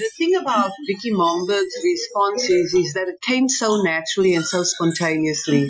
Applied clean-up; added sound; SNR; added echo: classical method Wiener filter.